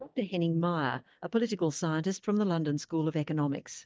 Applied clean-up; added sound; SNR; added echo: neural mask model DeepFilterNet 3.